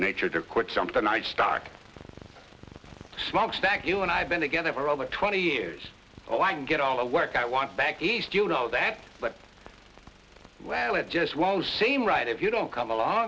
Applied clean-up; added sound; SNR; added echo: none; none; none; none.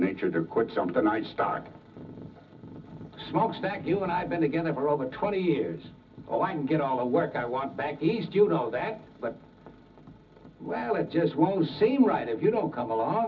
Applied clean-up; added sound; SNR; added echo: none; none; none; reverberation time 0.4 s.